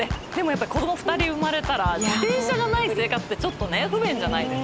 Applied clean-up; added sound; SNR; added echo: none; Ocean + Bowed string instrument; 13 dB; none.